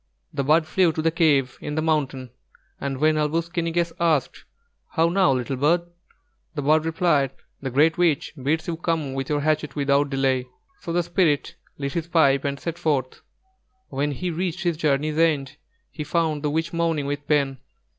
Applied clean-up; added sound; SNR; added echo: none; none; none; none.